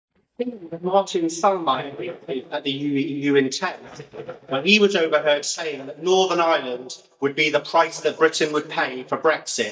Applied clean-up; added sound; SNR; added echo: neural mask model DeepFilterNet 3.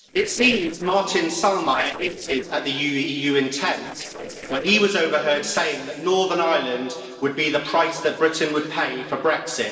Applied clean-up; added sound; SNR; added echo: neural separator model SepFormer DNS4.